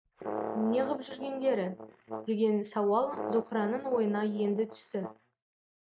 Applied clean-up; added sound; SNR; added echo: neural mask model RNNoise.